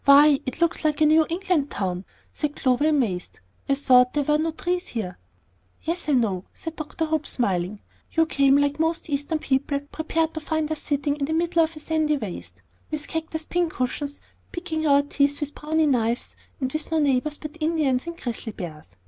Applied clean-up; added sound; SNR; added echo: none; none; none; none.